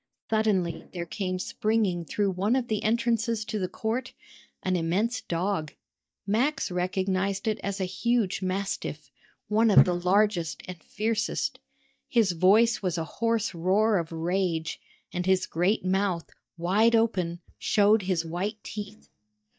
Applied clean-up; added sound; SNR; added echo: neural mask model DeepFilterNet 3.